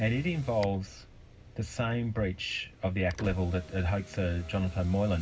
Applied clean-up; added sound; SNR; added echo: none; Motor vehicle (road); 16 dB; reverberation time 0.4 s.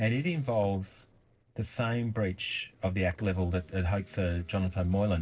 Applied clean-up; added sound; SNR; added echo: neural separator model SepFormer DNS4.